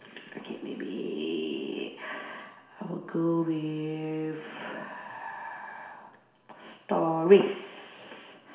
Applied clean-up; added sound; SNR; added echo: none; none; none; reverberation time 0.7 s.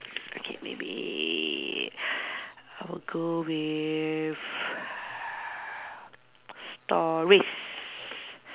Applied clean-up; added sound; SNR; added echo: none; none; none; none.